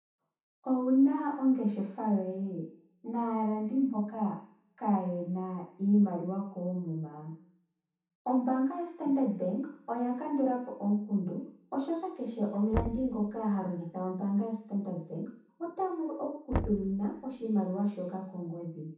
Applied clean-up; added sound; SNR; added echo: none; Knock; 9 dB; reverberation time 0.7 s.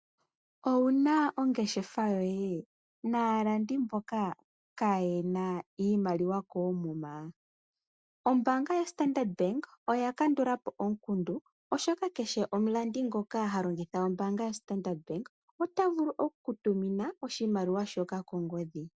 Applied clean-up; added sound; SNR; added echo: none; none; none; none.